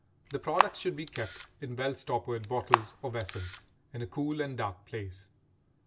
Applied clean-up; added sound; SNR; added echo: none; Camera; -2 dB; none.